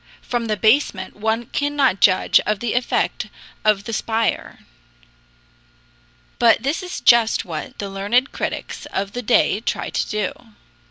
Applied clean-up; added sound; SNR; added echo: none; none; none; none.